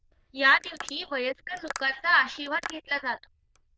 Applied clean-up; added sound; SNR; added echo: neural diffusion model UNIVERSE++.